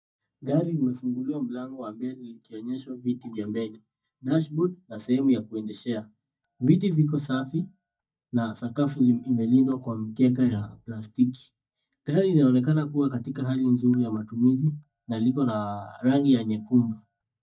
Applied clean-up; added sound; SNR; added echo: neural mask model DeepFilterNet 3.